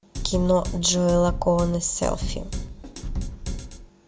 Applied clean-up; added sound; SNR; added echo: none; Drum kit; 6 dB; none.